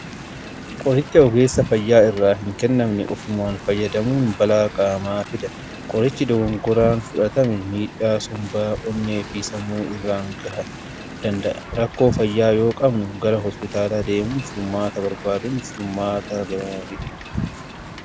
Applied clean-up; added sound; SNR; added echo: none; Wind; 12 dB; none.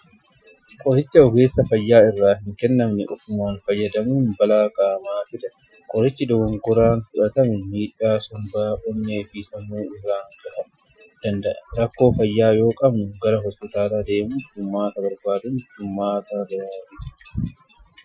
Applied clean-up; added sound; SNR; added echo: classical method Wiener filter.